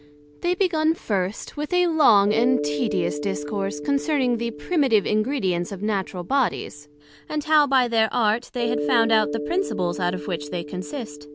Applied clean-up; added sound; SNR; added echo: none; Mallet percussion; 9 dB; none.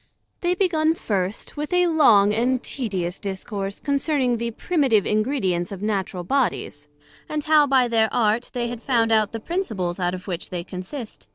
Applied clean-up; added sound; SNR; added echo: neural separator model SepFormer DNS4.